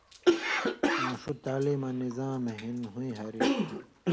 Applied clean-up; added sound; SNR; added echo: none; Cough; -3 dB; none.